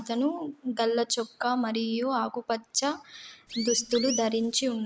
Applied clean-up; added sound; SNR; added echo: neural mask model Resemble Enhance denoiser.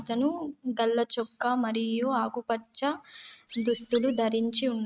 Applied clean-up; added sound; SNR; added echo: neural mask model RNNoise.